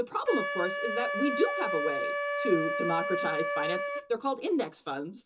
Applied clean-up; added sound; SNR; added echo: none; Wind instrument, woodwind instrument; 1 dB; reverberation time 0.2 s.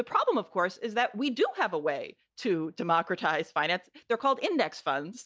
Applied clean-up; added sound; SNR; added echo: none; none; none; none.